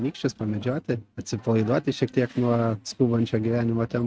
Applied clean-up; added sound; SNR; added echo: neural mask model RNNoise.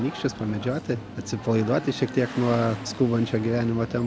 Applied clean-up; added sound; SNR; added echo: none; Vehicle; 18 dB; none.